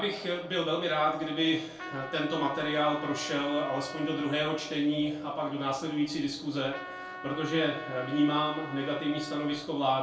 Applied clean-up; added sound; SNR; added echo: none; Trumpet; 12 dB; reverberation time 0.3 s.